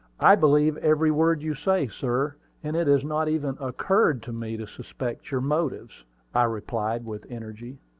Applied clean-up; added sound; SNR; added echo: none; none; none; none.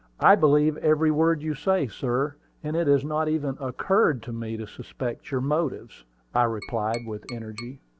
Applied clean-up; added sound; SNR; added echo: none; Tap; 19 dB; none.